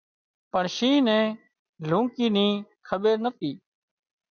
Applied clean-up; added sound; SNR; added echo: none; none; none; none.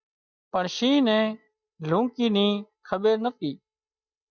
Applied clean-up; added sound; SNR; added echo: neural mask model DeepFilterNet 3.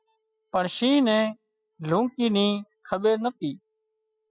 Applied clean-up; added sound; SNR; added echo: classical method spectral subtraction.